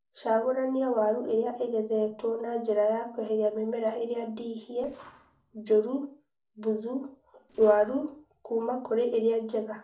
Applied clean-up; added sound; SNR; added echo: neural separator model SepFormer DNS4.